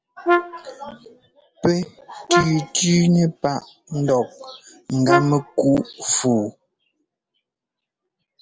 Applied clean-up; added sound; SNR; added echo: none; Brass instrument; 1 dB; none.